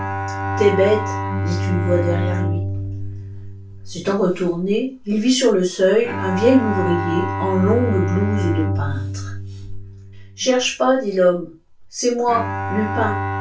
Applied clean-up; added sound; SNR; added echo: none; Bowed string instrument; 4 dB; reverberation time 0.2 s.